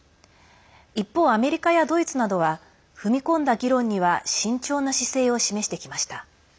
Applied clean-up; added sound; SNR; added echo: none; none; none; none.